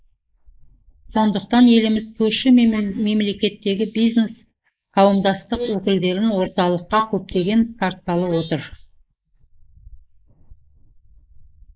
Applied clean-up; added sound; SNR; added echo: neural mask model Resemble Enhance denoiser.